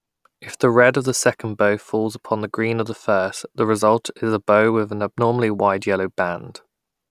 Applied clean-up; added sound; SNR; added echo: none; none; none; none.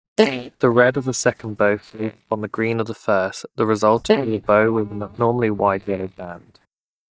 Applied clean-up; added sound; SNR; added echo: neural mask model DeepFilterNet 3.